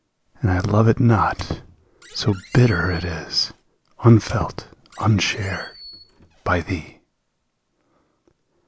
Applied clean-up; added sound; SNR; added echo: none; Squeak; 16 dB; none.